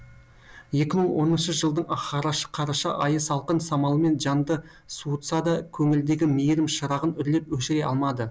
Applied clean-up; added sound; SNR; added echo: none; none; none; none.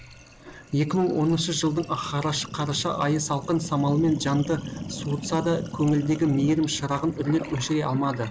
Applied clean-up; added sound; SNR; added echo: none; Sink (filling or washing); 12 dB; none.